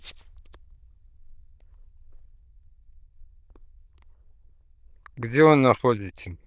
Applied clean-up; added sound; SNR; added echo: neural diffusion model UNIVERSE++.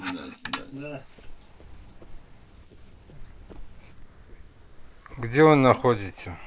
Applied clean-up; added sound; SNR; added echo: neural mask model Resemble Enhance denoiser.